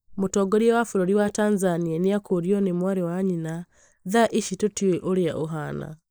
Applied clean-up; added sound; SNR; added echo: neural mask model Resemble Enhance denoiser.